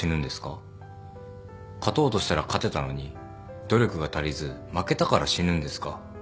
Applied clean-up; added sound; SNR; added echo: none; none; none; none.